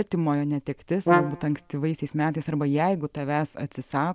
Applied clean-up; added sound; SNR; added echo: none; Brass instrument; -1 dB; none.